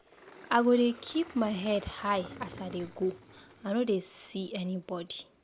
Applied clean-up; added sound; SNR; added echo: none; Engine; 20 dB; none.